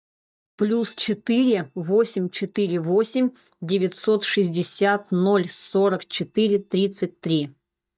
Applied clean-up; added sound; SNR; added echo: neural mask model DeepFilterNet 3.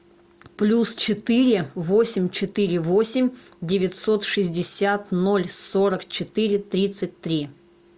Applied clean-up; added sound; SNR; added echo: none; none; none; none.